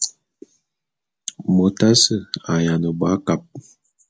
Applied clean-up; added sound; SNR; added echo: none; none; none; none.